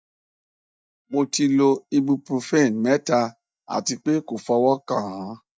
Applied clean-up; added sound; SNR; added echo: neural mask model DeepFilterNet 3.